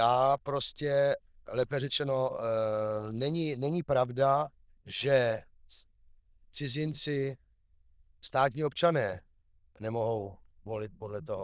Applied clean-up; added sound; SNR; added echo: neural diffusion model UNIVERSE++.